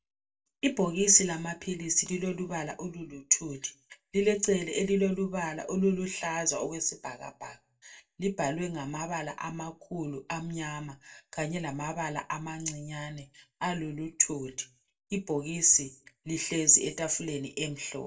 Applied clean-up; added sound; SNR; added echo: none; none; none; reverberation time 0.2 s.